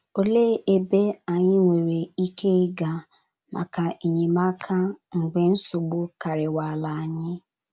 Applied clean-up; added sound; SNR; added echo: none; none; none; none.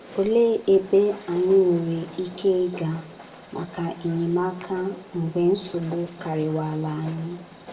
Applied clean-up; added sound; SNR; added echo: none; Train; 19 dB; reverberation time 0.6 s.